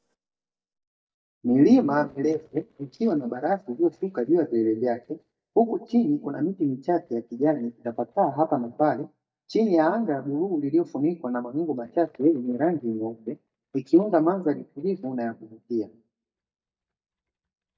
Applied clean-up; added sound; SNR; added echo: neural mask model DeepFilterNet 3.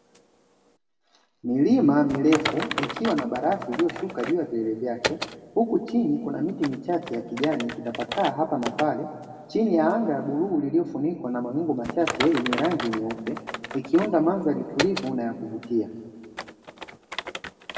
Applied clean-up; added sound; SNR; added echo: none; Typing; 10 dB; reverberation time 1.8 s.